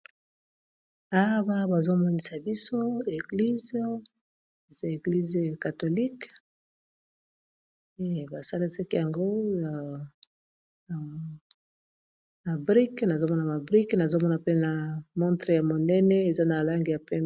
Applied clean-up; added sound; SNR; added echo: none; none; none; none.